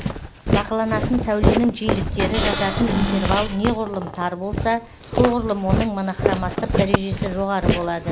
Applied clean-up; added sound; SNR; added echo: none; Cupboard open or close / Door + Walk, footsteps; 0 dB; none.